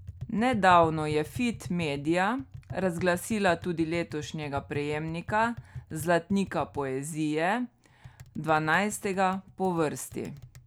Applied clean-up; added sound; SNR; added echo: none; Tap; 16 dB; none.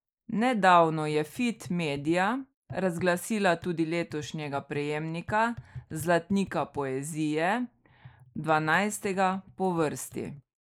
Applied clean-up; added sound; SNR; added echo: neural mask model Resemble Enhance denoiser.